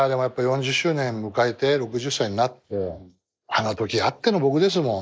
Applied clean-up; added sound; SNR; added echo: neural mask model Resemble Enhance denoiser.